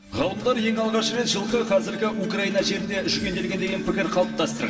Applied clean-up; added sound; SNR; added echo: none; none; none; reverberation time 1.7 s.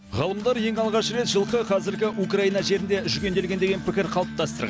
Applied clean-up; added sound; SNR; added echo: none; none; none; none.